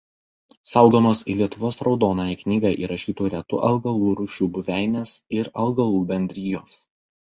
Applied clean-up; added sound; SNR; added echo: none; none; none; none.